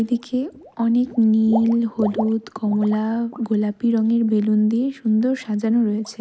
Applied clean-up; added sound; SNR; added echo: none; Water / Liquid; 18 dB; none.